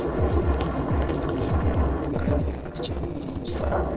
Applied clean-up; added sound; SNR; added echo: neural separator model SepFormer DNS4.